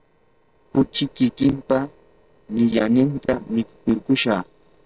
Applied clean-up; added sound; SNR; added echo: neural separator model SepFormer DNS4.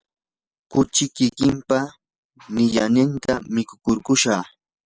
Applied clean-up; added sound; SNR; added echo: none; none; none; none.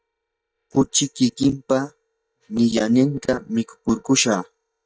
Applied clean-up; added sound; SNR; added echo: neural mask model DeepFilterNet 3.